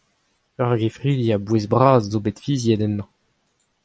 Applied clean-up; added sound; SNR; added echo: none; none; none; none.